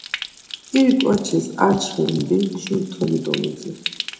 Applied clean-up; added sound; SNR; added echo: none; Stream; 13 dB; reverberation time 0.6 s.